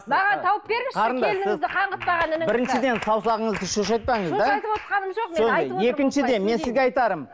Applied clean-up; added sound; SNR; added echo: none; none; none; none.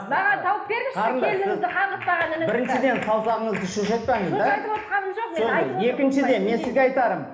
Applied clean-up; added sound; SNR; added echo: none; none; none; reverberation time 1.1 s.